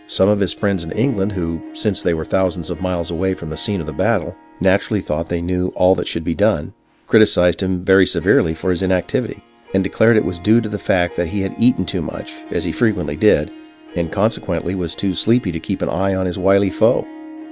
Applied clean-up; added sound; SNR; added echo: none; Harp; 20 dB; none.